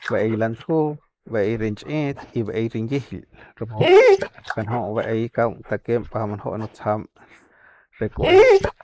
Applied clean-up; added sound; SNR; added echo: neural mask model Resemble Enhance denoiser.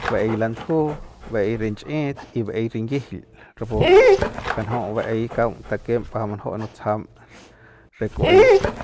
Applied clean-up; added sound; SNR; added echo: none; Dog; -3 dB; none.